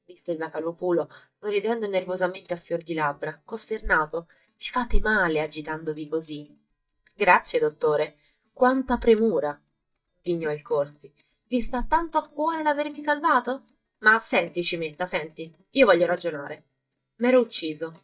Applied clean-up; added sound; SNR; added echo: neural mask model DeepFilterNet 3.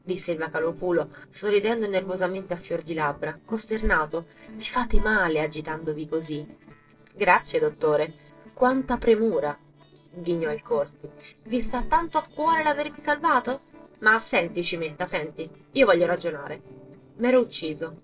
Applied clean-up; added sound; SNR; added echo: neural separator model SepFormer DNS4.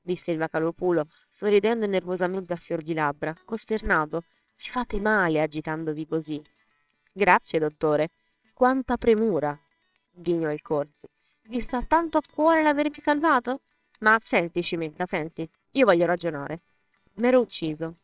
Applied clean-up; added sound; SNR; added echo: neural separator model SepFormer WHAMR!.